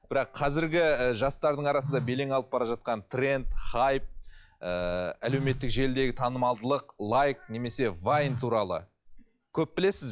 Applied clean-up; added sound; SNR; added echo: classical method log-MMSE.